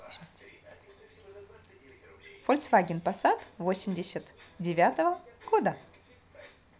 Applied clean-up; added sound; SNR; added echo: none; none; none; none.